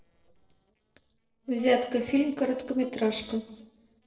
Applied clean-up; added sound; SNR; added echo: neural separator model SepFormer DNS4.